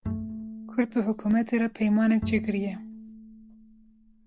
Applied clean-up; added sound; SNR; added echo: none; Bowed string instrument; 10 dB; none.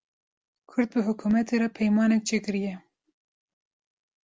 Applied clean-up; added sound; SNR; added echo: none; none; none; none.